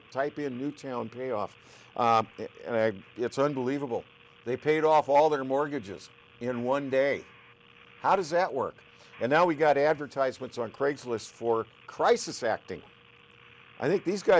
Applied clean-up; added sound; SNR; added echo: none; none; none; none.